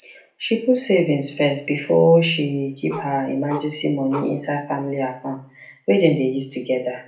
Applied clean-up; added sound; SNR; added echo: none; Bark; 13 dB; reverberation time 0.4 s.